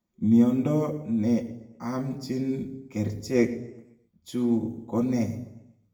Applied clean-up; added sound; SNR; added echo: none; none; none; reverberation time 0.7 s.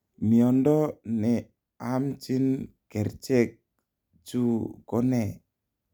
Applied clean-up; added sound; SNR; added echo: none; none; none; none.